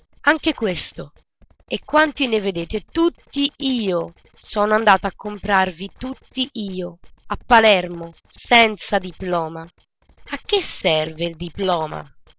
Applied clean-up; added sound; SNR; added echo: neural separator model SepFormer DNS4.